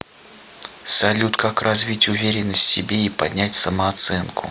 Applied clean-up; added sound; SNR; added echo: none; none; none; none.